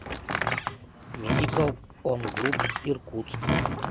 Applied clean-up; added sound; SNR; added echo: none; Door; -3 dB; none.